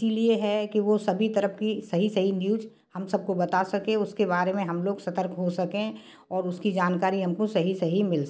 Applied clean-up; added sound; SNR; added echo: none; none; none; none.